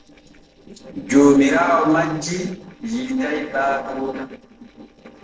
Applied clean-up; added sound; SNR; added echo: neural separator model SepFormer DNS4.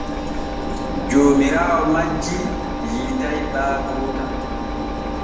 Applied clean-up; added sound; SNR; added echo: none; Engine; 3 dB; reverberation time 1.0 s.